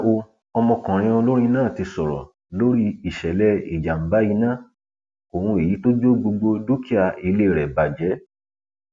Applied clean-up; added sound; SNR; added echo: none; none; none; none.